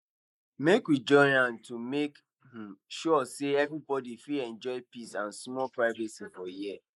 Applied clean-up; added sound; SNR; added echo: neural mask model Resemble Enhance denoiser.